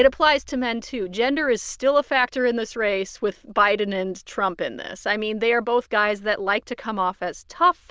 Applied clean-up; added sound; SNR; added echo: neural diffusion model UNIVERSE++.